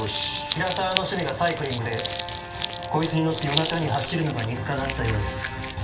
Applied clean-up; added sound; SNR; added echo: none; Crumpling, crinkling; 8 dB; reverberation time 0.3 s.